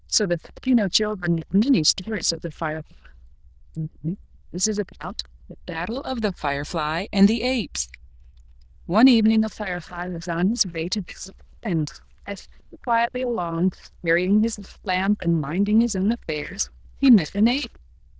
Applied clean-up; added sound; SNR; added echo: neural diffusion model UNIVERSE++.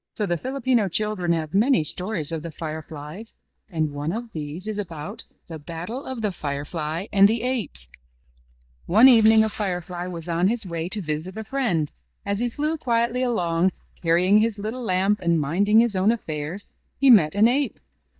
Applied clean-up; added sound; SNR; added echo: neural mask model DeepFilterNet 3.